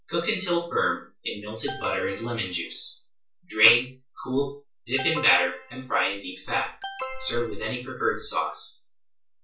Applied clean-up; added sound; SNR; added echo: none; Alarm; 11 dB; reverberation time 0.3 s.